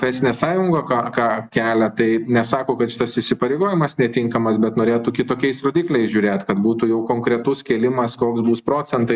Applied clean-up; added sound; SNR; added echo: none; none; none; none.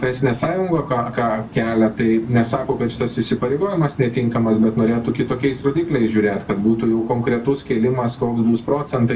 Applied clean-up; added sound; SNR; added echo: none; Waves, surf; 19 dB; reverberation time 0.2 s.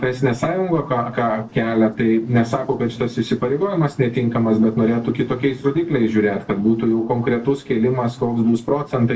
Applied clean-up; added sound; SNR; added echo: neural separator model SepFormer DNS4.